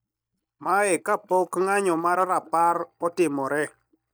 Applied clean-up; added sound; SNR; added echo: neural mask model DeepFilterNet 3.